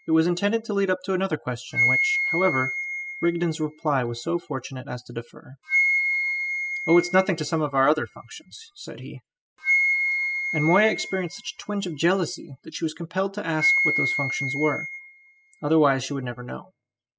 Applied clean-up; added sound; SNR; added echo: classical method spectral subtraction.